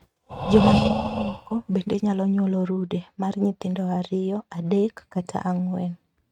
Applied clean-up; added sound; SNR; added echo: neural mask model RNNoise.